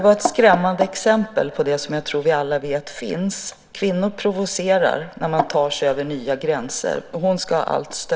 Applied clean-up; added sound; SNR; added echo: none; none; none; none.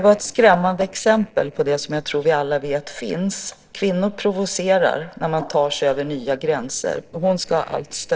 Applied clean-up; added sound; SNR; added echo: neural separator model SepFormer DNS4.